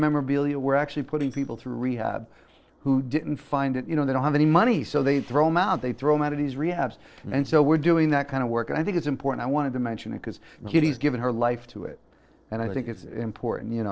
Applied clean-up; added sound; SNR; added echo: neural separator model SepFormer DNS4.